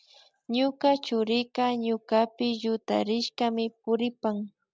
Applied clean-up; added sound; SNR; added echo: none; none; none; none.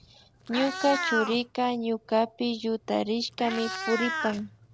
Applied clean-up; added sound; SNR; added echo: none; Meow; 7 dB; none.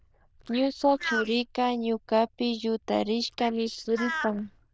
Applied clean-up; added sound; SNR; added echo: neural diffusion model UNIVERSE++.